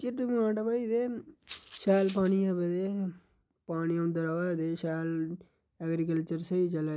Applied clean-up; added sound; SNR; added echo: none; Rattle (instrument); 3 dB; none.